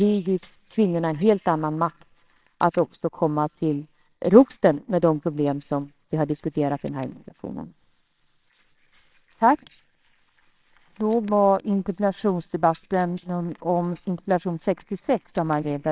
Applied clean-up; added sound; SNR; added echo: neural separator model SepFormer WHAMR!.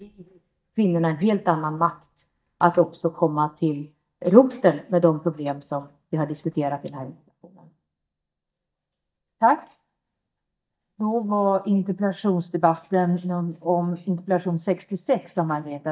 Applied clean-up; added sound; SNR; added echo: neural mask model DeepFilterNet 3.